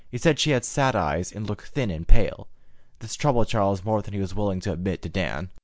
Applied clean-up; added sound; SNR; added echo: none; none; none; none.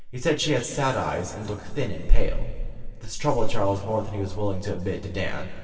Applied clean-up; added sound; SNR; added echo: none; none; none; reverberation time 2.4 s.